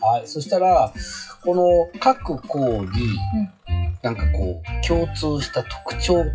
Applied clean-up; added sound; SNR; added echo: classical method WPE with log-MMSE.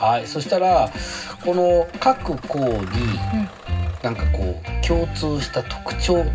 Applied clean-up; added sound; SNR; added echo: none; Engine starting / Bus; 19 dB; reverberation time 0.4 s.